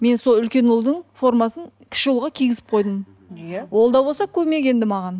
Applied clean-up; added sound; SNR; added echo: none; none; none; none.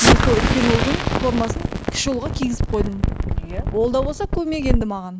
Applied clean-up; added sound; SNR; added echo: none; Explosion; -2 dB; none.